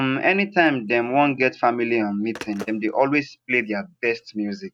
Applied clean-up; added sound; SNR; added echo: neural mask model RNNoise.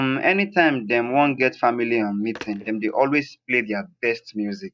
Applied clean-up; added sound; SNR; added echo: neural mask model DeepFilterNet 3.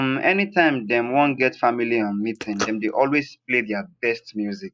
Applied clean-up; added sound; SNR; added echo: neural mask model Resemble Enhance denoiser.